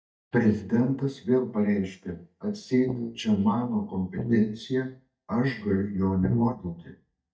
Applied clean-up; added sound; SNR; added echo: neural mask model DeepFilterNet 3.